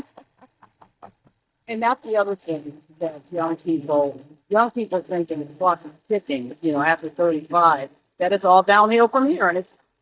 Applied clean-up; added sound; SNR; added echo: neural mask model DeepFilterNet 3.